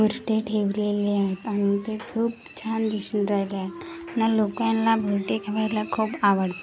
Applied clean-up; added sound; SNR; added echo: none; none; none; none.